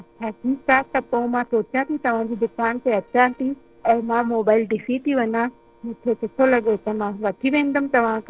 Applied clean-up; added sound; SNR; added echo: neural separator model SepFormer DNS4.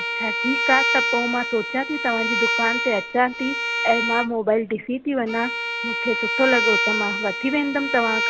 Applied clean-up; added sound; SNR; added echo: none; Bowed string instrument; 1 dB; none.